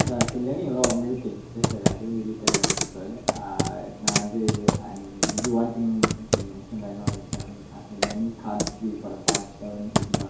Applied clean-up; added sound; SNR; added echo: none; Computer keyboard; -3 dB; reverberation time 2.4 s.